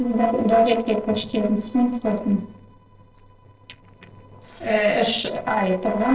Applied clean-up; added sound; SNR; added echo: neural separator model SepFormer DNS4.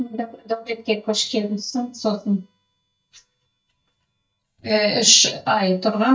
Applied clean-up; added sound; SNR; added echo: neural mask model DeepFilterNet 3.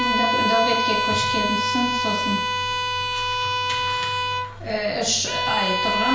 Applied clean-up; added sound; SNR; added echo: none; Bowed string instrument; -3 dB; reverberation time 0.5 s.